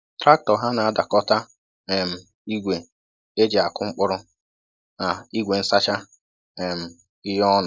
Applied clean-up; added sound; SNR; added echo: neural mask model Resemble Enhance denoiser.